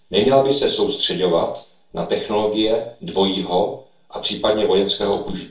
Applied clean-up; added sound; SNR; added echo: none; none; none; reverberation time 0.4 s.